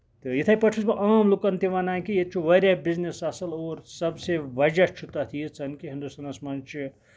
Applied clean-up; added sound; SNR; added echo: none; none; none; none.